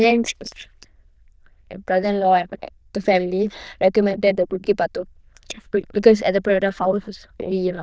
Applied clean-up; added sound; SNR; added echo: neural diffusion model UNIVERSE++.